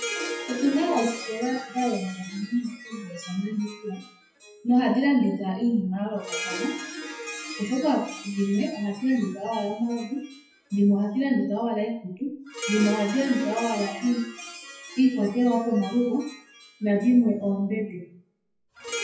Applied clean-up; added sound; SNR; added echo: classical method WPE with log-MMSE.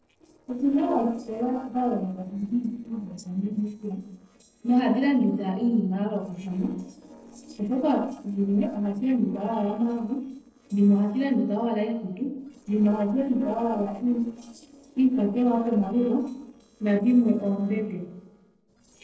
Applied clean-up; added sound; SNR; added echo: neural separator model SepFormer DNS4.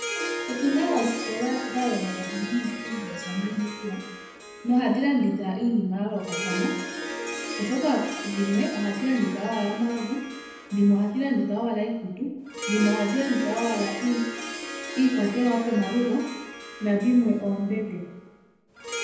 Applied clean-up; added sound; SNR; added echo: none; Harp; 9 dB; reverberation time 0.9 s.